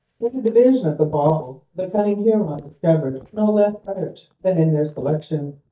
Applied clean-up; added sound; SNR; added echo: neural mask model DeepFilterNet 3.